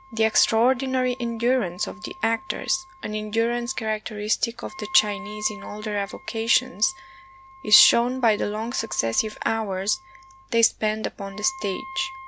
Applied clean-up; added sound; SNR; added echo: none; Wind instrument, woodwind instrument; 19 dB; none.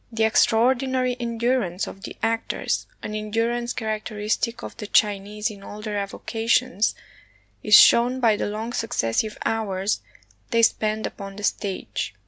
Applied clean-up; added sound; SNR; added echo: none; none; none; none.